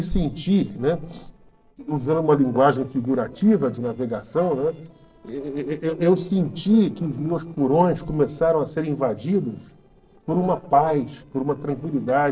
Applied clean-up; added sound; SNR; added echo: neural separator model SepFormer DNS4.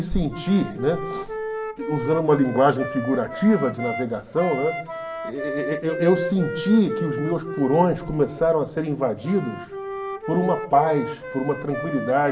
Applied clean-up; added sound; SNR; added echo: none; Wind instrument, woodwind instrument; 9 dB; reverberation time 1.2 s.